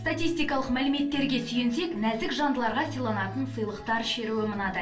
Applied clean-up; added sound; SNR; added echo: none; none; none; reverberation time 0.3 s.